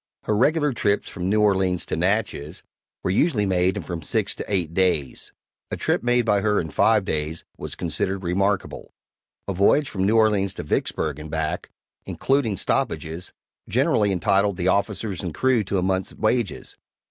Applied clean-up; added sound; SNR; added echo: none; none; none; none.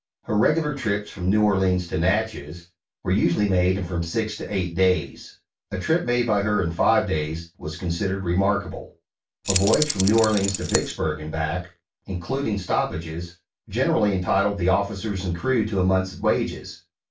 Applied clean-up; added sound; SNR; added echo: none; Keys jangling; 4 dB; reverberation time 0.2 s.